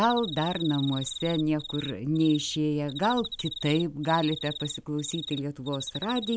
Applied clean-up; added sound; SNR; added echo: none; Cricket; 11 dB; none.